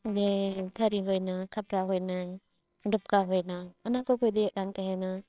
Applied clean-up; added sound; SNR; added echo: neural separator model SepFormer WHAMR!.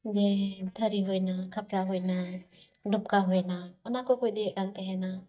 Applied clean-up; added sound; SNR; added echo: neural mask model DeepFilterNet 3.